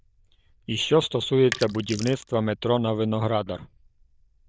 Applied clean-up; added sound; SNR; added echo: neural diffusion model UNIVERSE++.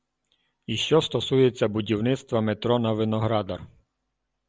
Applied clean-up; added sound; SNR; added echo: none; none; none; none.